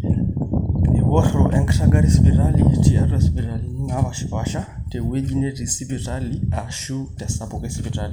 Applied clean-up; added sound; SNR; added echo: none; none; none; reverberation time 0.5 s.